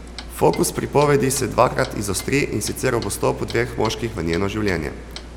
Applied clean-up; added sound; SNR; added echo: none; Clock; 14 dB; none.